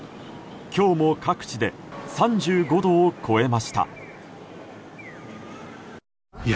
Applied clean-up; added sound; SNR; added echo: none; none; none; none.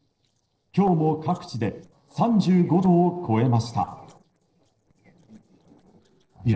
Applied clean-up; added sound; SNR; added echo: neural separator model SepFormer DNS4.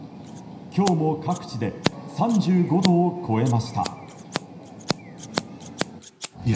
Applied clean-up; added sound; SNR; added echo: none; Scissors; 9 dB; reverberation time 0.9 s.